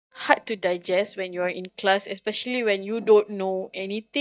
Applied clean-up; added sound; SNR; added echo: neural mask model DeepFilterNet 3.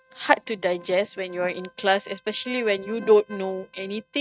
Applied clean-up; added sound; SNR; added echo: neural mask model RNNoise.